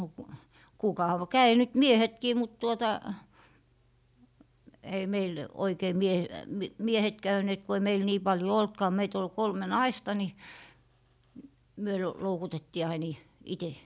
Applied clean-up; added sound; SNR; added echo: none; none; none; none.